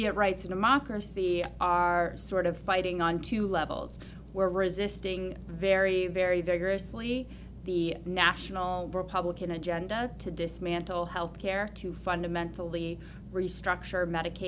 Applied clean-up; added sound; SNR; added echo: none; none; none; none.